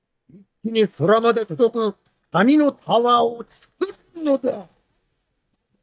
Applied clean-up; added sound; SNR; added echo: neural mask model DeepFilterNet 3.